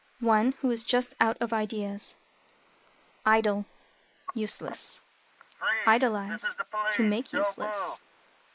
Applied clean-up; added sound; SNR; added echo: neural mask model Resemble Enhance denoiser.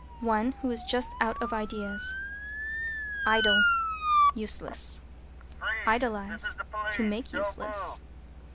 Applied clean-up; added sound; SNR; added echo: none; Motor vehicle (road) / Siren; -1 dB; none.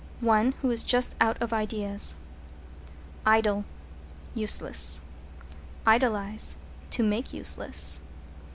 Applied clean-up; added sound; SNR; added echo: none; none; none; none.